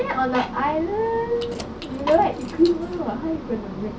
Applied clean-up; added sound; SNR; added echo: none; Keys jangling; 19 dB; none.